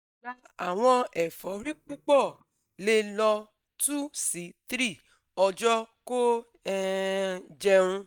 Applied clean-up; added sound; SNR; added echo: neural mask model DeepFilterNet 3.